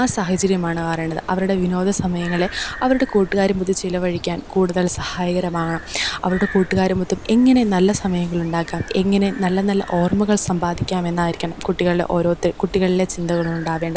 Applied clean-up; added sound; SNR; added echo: none; Bird; 17 dB; none.